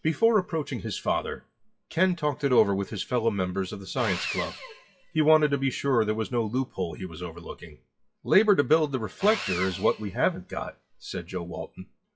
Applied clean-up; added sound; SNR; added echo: classical method WPE with log-MMSE.